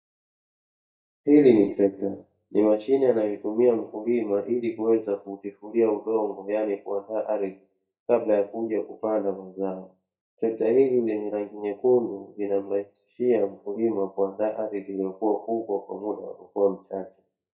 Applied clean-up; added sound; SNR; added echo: neural mask model DeepFilterNet 3.